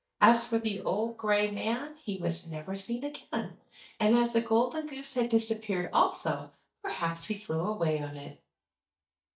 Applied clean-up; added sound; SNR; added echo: neural mask model DeepFilterNet 3.